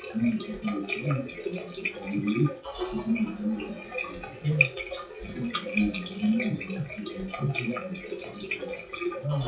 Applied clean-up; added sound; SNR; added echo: classical method WPE with log-MMSE.